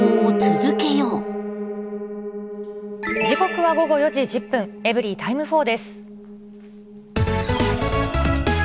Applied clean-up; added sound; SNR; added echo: none; Piano; 6 dB; none.